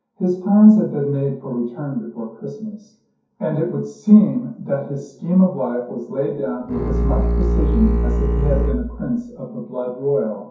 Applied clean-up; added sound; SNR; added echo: none; Bowed string instrument; -1 dB; reverberation time 0.6 s.